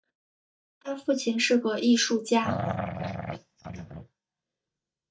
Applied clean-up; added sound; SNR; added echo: neural mask model DeepFilterNet 3.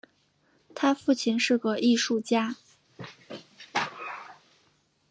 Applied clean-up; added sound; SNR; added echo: none; none; none; none.